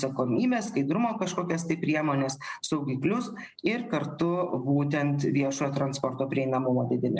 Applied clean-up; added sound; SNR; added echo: none; none; none; none.